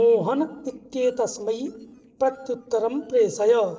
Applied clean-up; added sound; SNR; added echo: neural separator model SepFormer DNS4.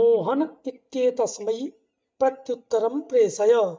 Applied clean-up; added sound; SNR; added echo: neural mask model DeepFilterNet 3.